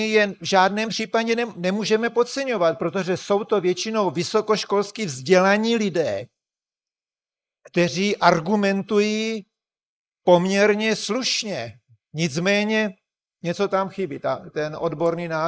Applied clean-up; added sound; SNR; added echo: neural mask model Resemble Enhance denoiser.